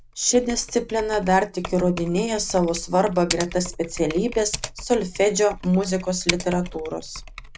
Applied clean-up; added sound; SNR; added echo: none; Typing; 12 dB; none.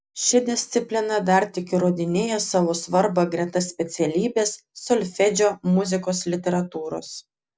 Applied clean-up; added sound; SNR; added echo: none; none; none; none.